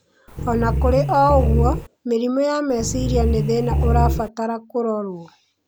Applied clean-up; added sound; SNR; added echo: none; Growling; -2 dB; none.